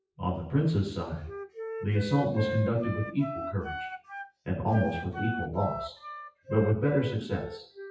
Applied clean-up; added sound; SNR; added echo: classical method WPE with log-MMSE.